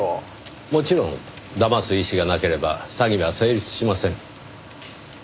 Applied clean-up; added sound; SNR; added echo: none; none; none; none.